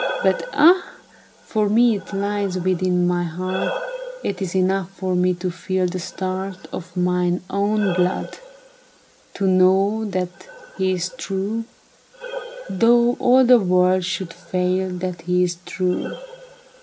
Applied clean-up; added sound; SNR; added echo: none; Breathing; 14 dB; none.